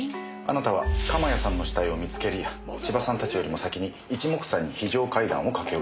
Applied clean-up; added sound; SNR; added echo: none; none; none; none.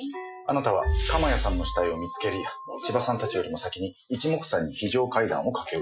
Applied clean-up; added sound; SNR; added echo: classical method Wiener filter.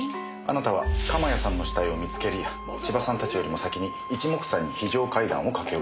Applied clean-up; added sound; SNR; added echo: none; Wind instrument, woodwind instrument; 12 dB; none.